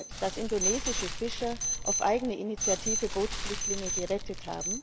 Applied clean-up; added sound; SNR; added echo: none; Alarm + Fire; 1 dB; none.